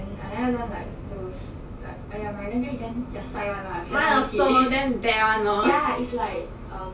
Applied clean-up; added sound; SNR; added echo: none; Waves, surf; 16 dB; reverberation time 0.1 s.